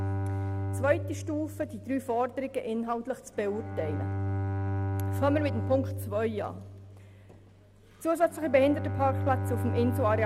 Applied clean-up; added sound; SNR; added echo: none; Bowed string instrument; 3 dB; none.